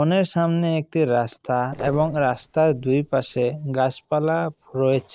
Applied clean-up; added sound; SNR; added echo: neural separator model SepFormer DNS4.